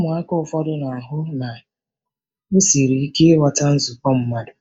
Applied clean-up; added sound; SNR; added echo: neural mask model DeepFilterNet 3.